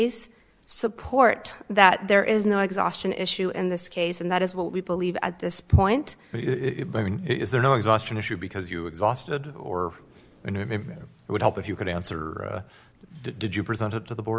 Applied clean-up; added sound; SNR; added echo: none; none; none; none.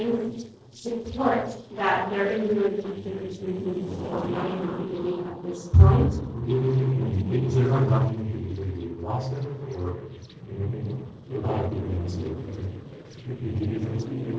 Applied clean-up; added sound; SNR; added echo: neural separator model SepFormer DNS4.